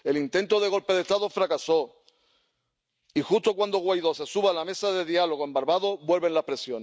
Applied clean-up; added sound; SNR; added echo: none; none; none; none.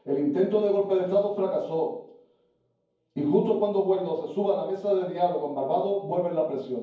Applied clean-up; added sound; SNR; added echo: none; none; none; reverberation time 0.9 s.